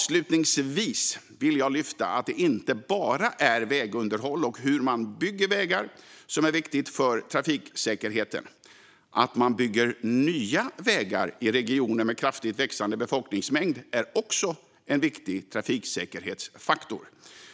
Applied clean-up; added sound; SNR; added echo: none; none; none; none.